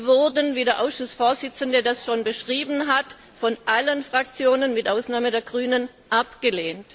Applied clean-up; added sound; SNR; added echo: none; none; none; none.